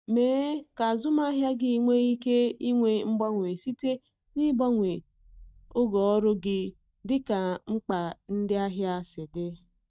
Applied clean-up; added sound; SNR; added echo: neural mask model DeepFilterNet 3.